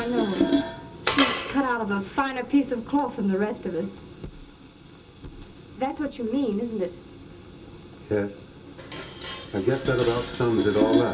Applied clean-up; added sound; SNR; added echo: none; Dishes, pots, and pans; 4 dB; reverberation time 0.2 s.